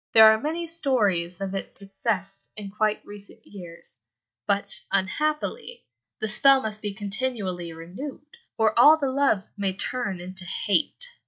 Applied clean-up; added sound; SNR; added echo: neural mask model DeepFilterNet 3.